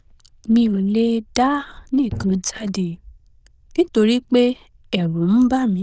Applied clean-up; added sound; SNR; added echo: neural diffusion model UNIVERSE++.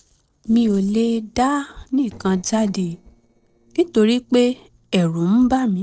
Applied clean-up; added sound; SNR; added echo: neural separator model SepFormer DNS4.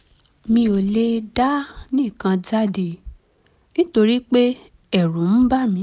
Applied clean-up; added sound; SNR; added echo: none; none; none; none.